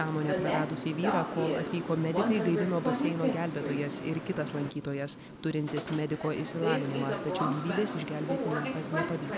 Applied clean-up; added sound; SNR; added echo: none; Subway, metro, underground; 2 dB; none.